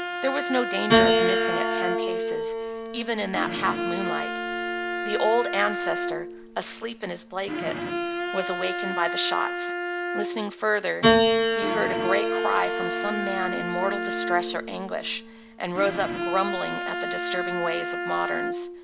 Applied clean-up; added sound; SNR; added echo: none; Piano + Bowed string instrument; -2 dB; none.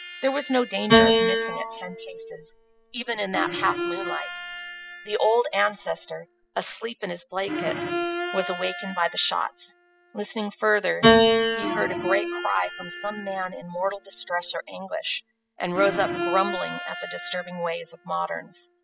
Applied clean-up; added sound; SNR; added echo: classical method spectral subtraction.